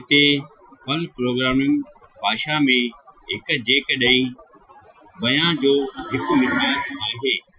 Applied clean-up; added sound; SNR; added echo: classical method Wiener filter.